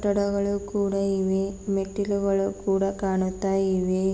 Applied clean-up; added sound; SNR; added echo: none; none; none; none.